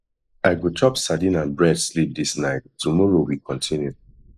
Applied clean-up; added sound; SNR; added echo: neural mask model Resemble Enhance denoiser.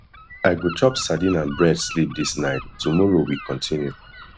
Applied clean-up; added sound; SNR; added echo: none; Gull, seagull / Wind; 16 dB; none.